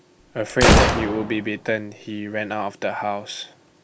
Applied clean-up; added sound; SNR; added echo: none; Gunshot, gunfire; -4 dB; none.